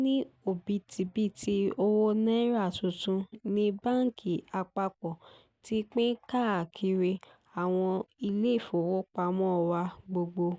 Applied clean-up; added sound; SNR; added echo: none; none; none; none.